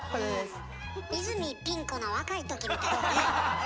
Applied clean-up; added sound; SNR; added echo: none; none; none; none.